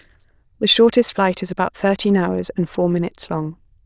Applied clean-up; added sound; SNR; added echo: neural diffusion model UNIVERSE++.